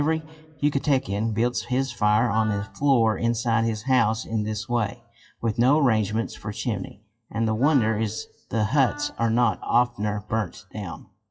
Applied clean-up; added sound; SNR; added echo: classical method WPE with log-MMSE.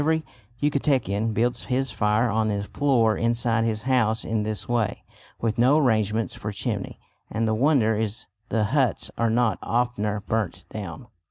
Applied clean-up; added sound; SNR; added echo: none; none; none; none.